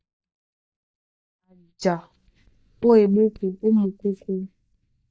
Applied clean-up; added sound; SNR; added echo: neural mask model DeepFilterNet 3.